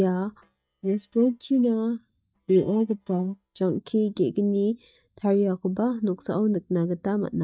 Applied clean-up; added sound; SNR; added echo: neural mask model DeepFilterNet 3.